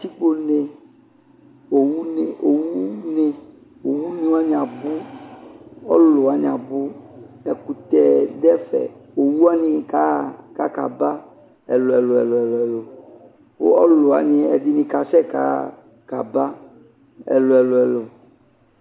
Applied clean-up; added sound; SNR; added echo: none; none; none; none.